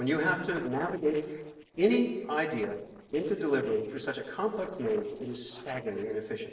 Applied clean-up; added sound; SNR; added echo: neural separator model SepFormer DNS4.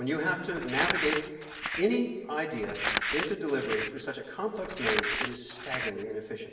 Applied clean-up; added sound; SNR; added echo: none; Crumpling, crinkling; 3 dB; reverberation time 1.2 s.